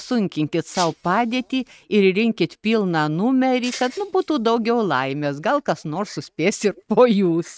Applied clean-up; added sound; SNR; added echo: neural mask model RNNoise.